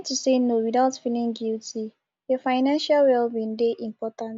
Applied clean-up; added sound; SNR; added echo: none; none; none; none.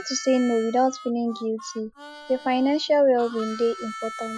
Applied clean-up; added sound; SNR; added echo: classical method Wiener filter.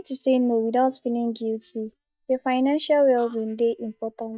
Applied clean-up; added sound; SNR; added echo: neural mask model DeepFilterNet 3.